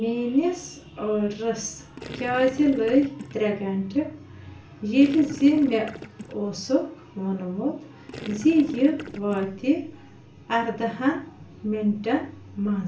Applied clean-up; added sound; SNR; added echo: none; Gurgling; 14 dB; reverberation time 0.3 s.